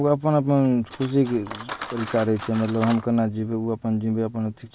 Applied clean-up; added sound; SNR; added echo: none; Cutlery, silverware; 15 dB; none.